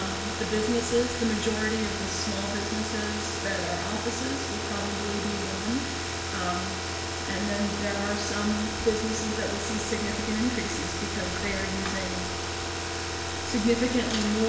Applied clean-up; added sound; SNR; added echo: none; Car; 1 dB; reverberation time 0.9 s.